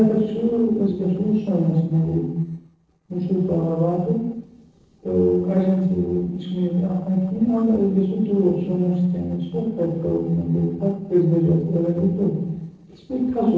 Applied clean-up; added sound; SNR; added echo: neural separator model SepFormer DNS4.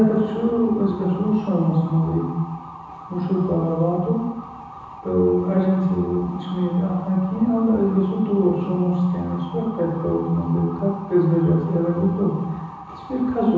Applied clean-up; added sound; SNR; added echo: none; Motor vehicle (road) / Siren; 16 dB; reverberation time 1.1 s.